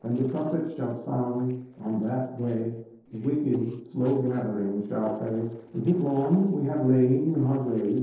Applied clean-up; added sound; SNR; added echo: neural separator model SepFormer DNS4.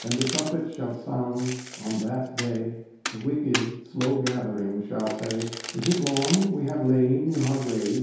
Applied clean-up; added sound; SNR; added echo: none; Domestic sounds, home sounds; 10 dB; reverberation time 0.8 s.